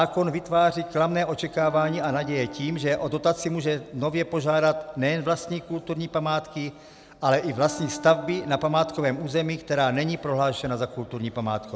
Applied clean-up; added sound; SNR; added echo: none; Wind instrument, woodwind instrument; 15 dB; none.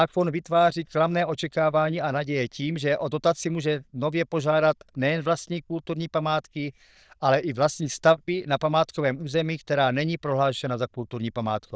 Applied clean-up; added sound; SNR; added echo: neural diffusion model UNIVERSE++.